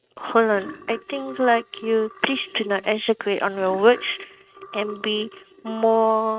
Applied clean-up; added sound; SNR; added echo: neural mask model RNNoise.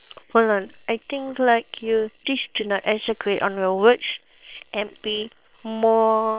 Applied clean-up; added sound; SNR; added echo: neural separator model SepFormer WHAM!.